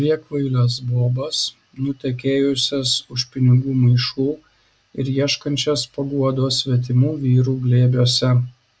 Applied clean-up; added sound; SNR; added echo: none; none; none; none.